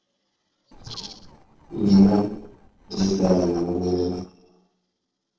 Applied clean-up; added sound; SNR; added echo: neural separator model SepFormer DNS4.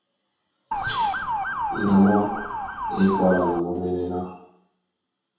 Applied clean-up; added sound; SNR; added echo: none; Motor vehicle (road) / Siren; 3 dB; reverberation time 0.6 s.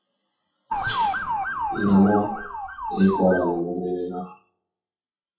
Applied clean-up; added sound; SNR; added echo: classical method WPE with log-MMSE.